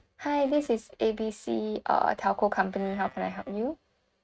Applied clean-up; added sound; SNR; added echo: neural mask model RNNoise.